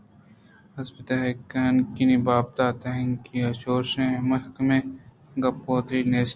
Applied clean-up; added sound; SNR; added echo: none; none; none; none.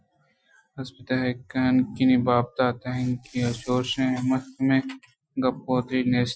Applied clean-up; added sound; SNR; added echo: classical method Wiener filter.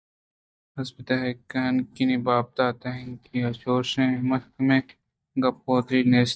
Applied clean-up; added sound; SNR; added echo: neural mask model DeepFilterNet 3.